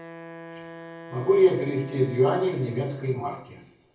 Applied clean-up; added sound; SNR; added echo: none; Wind instrument, woodwind instrument; 17 dB; reverberation time 0.9 s.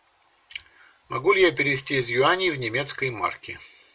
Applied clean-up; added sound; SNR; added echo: none; none; none; none.